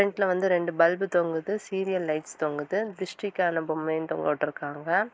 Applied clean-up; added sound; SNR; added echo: neural mask model Resemble Enhance denoiser.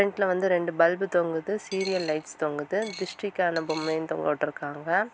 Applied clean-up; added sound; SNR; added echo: none; Coin (dropping); 17 dB; none.